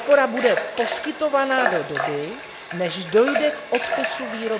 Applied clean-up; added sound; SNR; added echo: none; Water tap, faucet / Water; 6 dB; none.